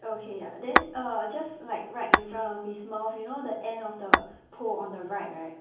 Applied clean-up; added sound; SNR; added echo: none; Tap / Glass; -4 dB; reverberation time 0.7 s.